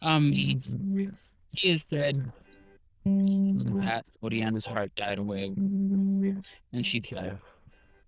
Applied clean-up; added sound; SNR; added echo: neural diffusion model UNIVERSE++.